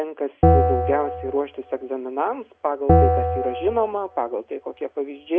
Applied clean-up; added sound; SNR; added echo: none; Bell; -3 dB; none.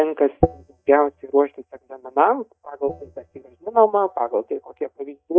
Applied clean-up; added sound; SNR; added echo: neural mask model DeepFilterNet 3.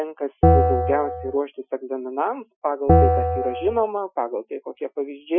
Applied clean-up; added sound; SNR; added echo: classical method Wiener filter.